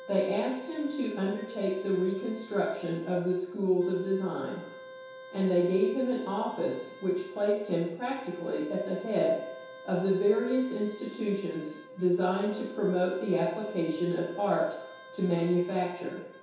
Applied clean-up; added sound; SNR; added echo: none; Wind instrument, woodwind instrument; 17 dB; reverberation time 0.8 s.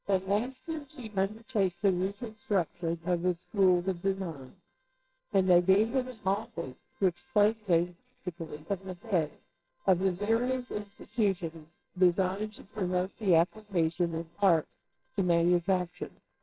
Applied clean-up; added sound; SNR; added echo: neural separator model SepFormer WHAMR!.